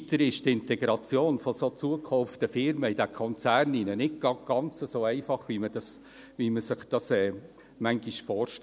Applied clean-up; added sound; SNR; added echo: none; none; none; none.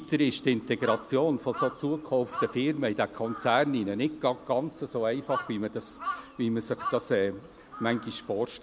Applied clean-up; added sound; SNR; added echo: none; Crow; 12 dB; none.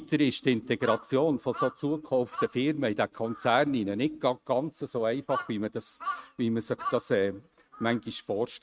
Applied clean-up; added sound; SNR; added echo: neural mask model RNNoise.